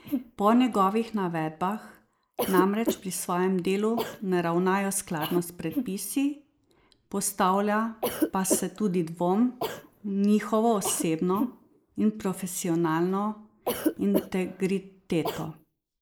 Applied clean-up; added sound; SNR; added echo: neural mask model Resemble Enhance denoiser.